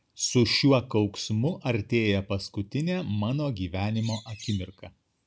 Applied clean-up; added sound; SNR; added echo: none; Bird; 17 dB; none.